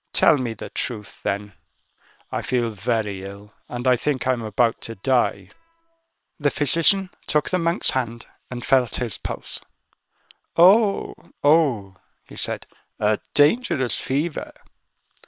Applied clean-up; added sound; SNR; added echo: neural separator model SepFormer WHAM!.